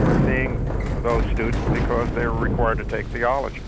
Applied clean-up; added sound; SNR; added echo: none; Bicycle; -4 dB; none.